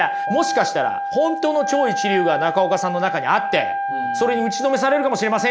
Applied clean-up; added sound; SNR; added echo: none; Wind instrument, woodwind instrument; 4 dB; none.